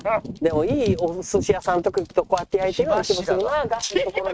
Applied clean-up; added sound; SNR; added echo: neural mask model RNNoise.